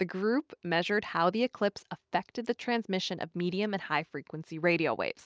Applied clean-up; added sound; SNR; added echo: none; none; none; none.